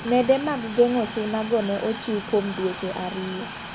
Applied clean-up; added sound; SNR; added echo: none; Train; 11 dB; none.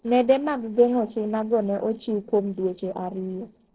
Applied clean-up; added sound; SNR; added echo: neural separator model SepFormer DNS4.